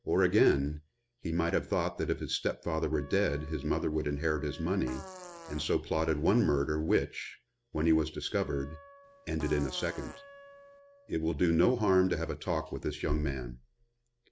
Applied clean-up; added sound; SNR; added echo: none; Fart + Wind instrument, woodwind instrument; 19 dB; none.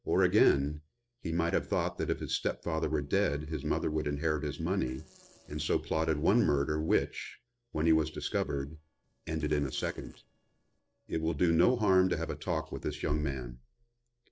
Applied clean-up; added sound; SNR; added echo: neural separator model SepFormer DNS4.